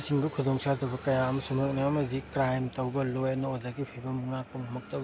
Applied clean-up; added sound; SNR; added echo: none; none; none; none.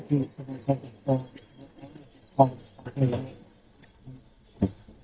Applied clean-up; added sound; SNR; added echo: neural mask model DeepFilterNet 3.